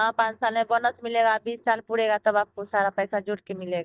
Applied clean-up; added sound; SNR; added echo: neural mask model DeepFilterNet 3.